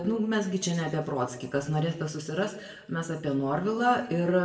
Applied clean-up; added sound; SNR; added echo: none; none; none; reverberation time 0.7 s.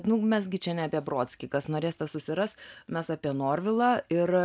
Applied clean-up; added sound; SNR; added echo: none; none; none; none.